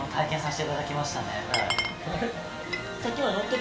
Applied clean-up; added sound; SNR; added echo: none; Glass; 7 dB; reverberation time 2.2 s.